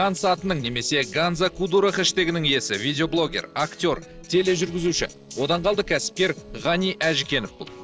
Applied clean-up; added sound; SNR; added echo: neural separator model SepFormer DNS4.